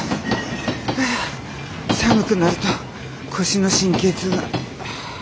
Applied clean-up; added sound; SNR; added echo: none; Electric guitar; 17 dB; none.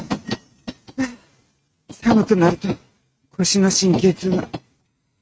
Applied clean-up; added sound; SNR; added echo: neural mask model RNNoise.